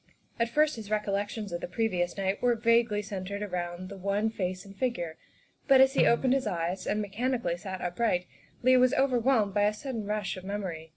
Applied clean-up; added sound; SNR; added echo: none; Snare drum; 12 dB; none.